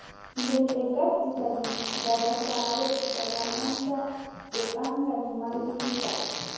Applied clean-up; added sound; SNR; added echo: none; Fart; 6 dB; reverberation time 1.2 s.